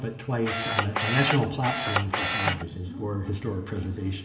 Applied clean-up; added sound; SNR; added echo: none; Camera; 0 dB; reverberation time 1.6 s.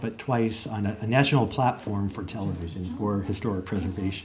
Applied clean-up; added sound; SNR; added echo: none; none; none; none.